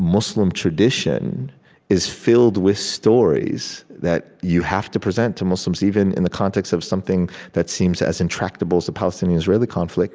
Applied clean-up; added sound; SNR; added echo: none; none; none; none.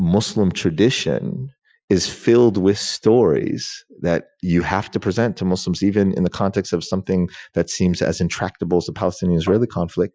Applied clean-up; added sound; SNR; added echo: classical method Wiener filter.